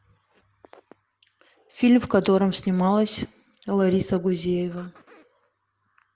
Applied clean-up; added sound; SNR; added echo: none; none; none; none.